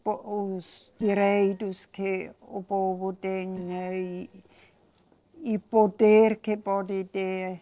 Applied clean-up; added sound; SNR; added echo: neural separator model SepFormer DNS4.